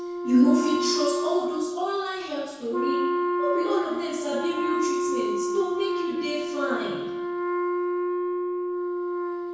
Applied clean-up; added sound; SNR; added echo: none; Wind instrument, woodwind instrument; 0 dB; reverberation time 1.0 s.